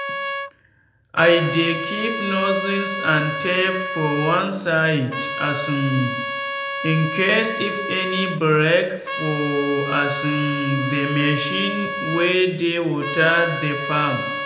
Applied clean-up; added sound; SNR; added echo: none; Trumpet; 6 dB; reverberation time 0.8 s.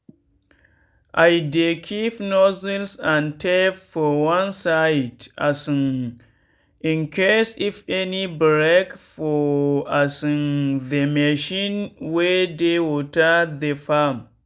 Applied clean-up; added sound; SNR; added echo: none; none; none; none.